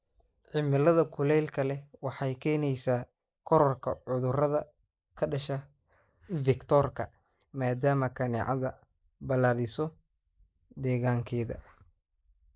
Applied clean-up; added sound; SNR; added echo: neural mask model Resemble Enhance denoiser.